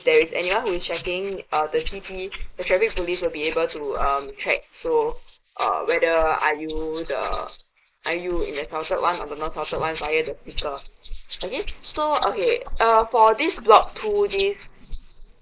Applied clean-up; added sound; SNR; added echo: neural mask model Resemble Enhance denoiser.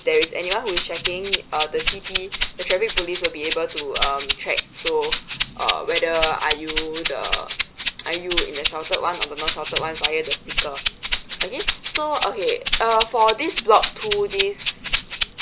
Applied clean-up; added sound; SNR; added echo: none; Rattle (instrument); 2 dB; none.